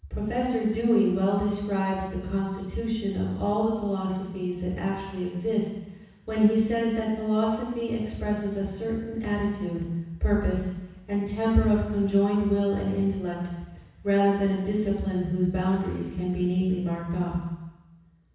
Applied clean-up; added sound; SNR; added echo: none; none; none; reverberation time 1.1 s.